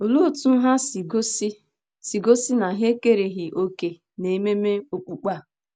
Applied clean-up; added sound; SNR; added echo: none; none; none; none.